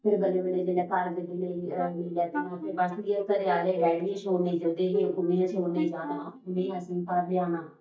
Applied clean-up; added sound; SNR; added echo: neural mask model DeepFilterNet 3.